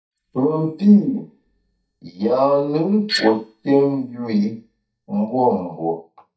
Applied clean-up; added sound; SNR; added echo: neural mask model DeepFilterNet 3.